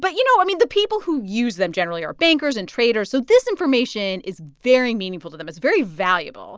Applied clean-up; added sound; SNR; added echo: none; none; none; none.